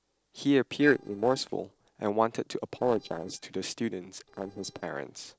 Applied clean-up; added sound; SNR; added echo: neural separator model SepFormer DNS4.